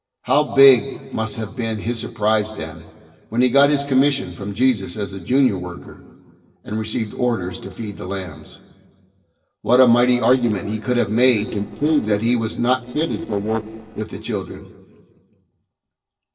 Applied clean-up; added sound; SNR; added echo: neural separator model SepFormer DNS4.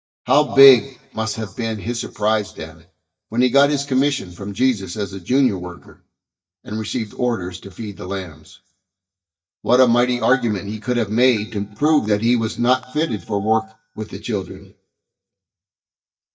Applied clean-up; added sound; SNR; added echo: neural mask model DeepFilterNet 3.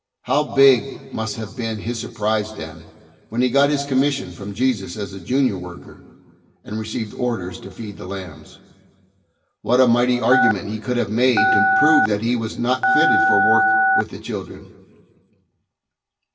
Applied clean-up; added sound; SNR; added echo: none; Telephone; -4 dB; reverberation time 1.6 s.